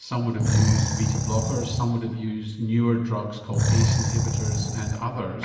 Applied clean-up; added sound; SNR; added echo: none; Animal; -3 dB; reverberation time 1.3 s.